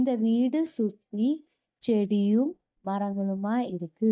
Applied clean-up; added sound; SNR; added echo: neural mask model DeepFilterNet 3.